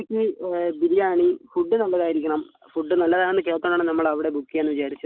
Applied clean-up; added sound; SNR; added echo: none; none; none; none.